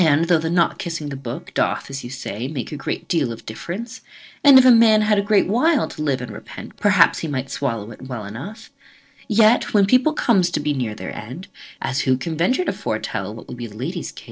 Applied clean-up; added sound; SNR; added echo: neural separator model SepFormer DNS4.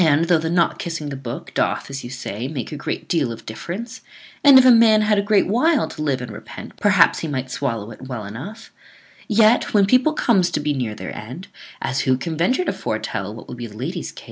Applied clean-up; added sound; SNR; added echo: none; none; none; none.